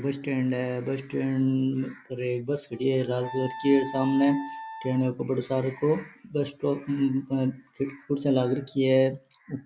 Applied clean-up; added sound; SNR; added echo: none; Wind instrument, woodwind instrument; 14 dB; none.